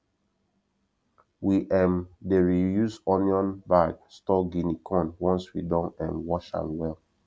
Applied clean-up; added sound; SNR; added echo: none; none; none; none.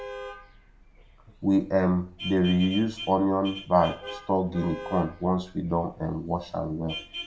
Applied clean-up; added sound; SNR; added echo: none; Vehicle horn, car horn, honking; 14 dB; reverberation time 0.4 s.